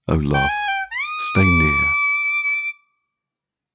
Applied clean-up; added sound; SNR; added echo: classical method log-MMSE.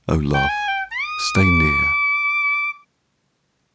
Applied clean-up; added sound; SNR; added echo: none; Wind instrument, woodwind instrument; -4 dB; none.